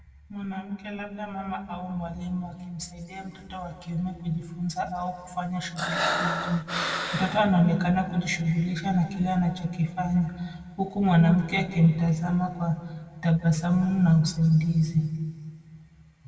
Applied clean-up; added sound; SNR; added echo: none; Breathing; 3 dB; reverberation time 1.8 s.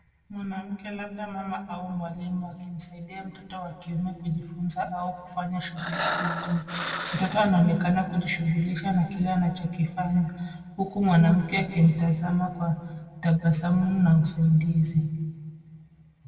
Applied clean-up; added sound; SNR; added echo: neural separator model SepFormer DNS4.